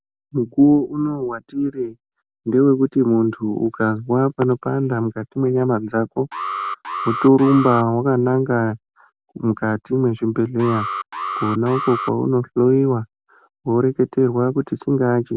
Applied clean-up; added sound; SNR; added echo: none; Alarm; 7 dB; none.